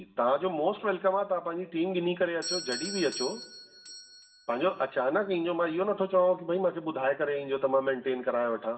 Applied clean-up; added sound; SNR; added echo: none; Doorbell; 16 dB; reverberation time 1.5 s.